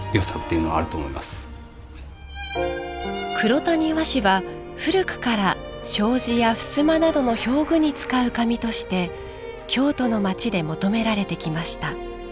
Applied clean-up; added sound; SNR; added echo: none; Motorcycle / Accelerating, revving, vroom; 17 dB; none.